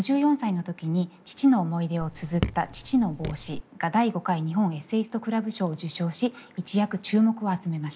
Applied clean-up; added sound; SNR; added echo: none; Raindrop / Drip; 8 dB; none.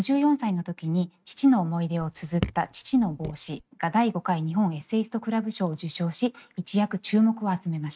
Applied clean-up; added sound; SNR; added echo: neural mask model RNNoise.